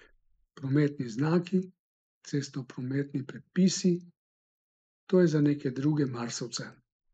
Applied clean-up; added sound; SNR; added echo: neural mask model Resemble Enhance denoiser.